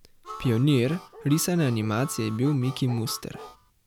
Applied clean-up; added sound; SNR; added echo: none; Harmonica + Bark; 17 dB; none.